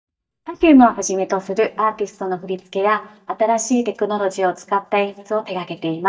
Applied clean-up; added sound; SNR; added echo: neural mask model DeepFilterNet 3.